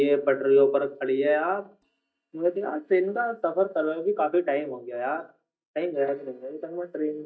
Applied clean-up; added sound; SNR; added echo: neural mask model DeepFilterNet 3.